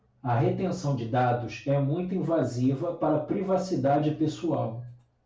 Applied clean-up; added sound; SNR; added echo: none; none; none; none.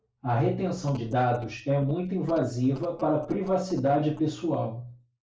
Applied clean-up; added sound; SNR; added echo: neural mask model Resemble Enhance denoiser.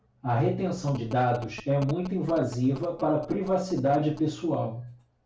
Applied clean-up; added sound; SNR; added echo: none; Telephone; 19 dB; none.